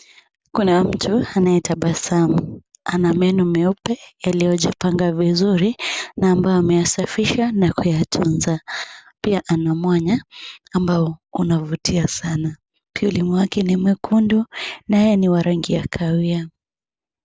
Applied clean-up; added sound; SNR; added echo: none; none; none; none.